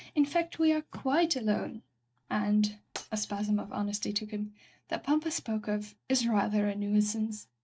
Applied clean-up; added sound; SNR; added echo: neural mask model RNNoise.